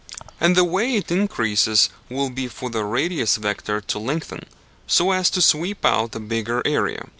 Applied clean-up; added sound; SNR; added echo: none; none; none; none.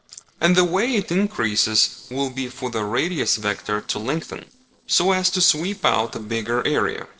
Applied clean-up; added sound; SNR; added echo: neural separator model SepFormer DNS4.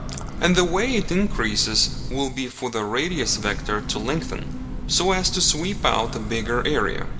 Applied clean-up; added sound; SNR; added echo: none; Train / Breathing; 6 dB; reverberation time 2.8 s.